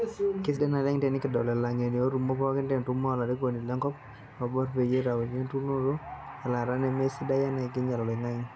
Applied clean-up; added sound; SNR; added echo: none; none; none; none.